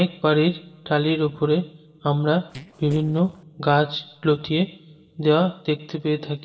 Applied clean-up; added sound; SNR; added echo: neural separator model SepFormer DNS4.